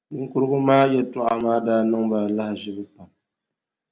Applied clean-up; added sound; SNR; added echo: none; none; none; none.